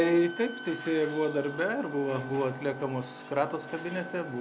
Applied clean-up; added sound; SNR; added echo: none; Wind instrument, woodwind instrument; 16 dB; none.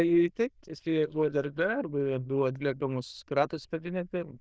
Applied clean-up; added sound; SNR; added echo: neural diffusion model UNIVERSE++.